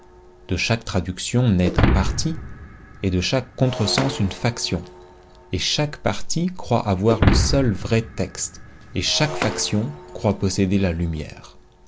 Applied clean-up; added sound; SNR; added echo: none; Shatter; 4 dB; none.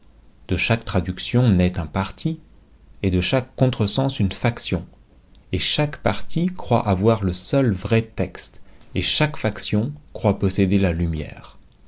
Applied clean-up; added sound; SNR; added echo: none; none; none; none.